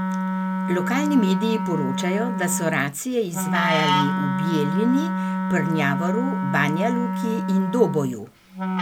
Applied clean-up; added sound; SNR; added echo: none; Wind instrument, woodwind instrument; 0 dB; none.